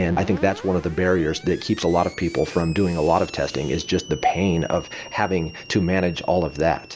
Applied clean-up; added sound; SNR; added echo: none; Screech; 19 dB; none.